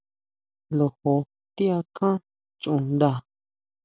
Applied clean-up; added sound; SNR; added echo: none; none; none; none.